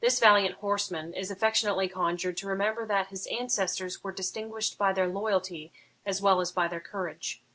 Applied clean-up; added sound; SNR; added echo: none; none; none; none.